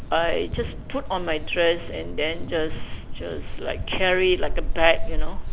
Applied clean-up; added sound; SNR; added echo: none; Thunder; 0 dB; none.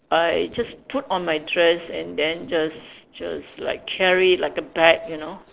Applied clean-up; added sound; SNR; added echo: neural separator model SepFormer DNS4.